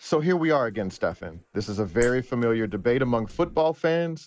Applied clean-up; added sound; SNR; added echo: neural mask model Resemble Enhance denoiser.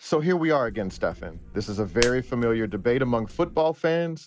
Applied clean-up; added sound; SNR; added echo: none; Hands; 12 dB; none.